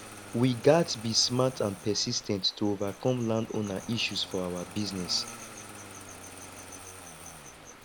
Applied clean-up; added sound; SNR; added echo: none; Stream + Engine starting; 15 dB; none.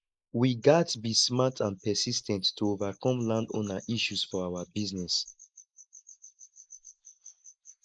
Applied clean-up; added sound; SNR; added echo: neural mask model Resemble Enhance denoiser.